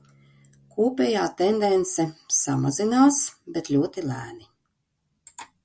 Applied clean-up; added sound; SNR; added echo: none; none; none; none.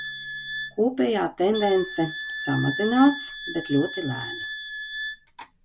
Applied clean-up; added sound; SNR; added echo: none; Wind instrument, woodwind instrument; 9 dB; none.